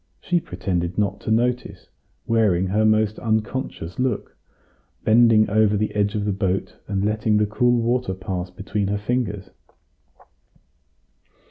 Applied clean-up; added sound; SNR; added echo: none; none; none; none.